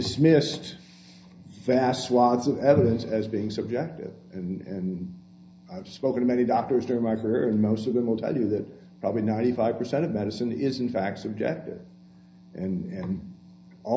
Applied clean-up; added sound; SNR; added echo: none; none; none; reverberation time 0.4 s.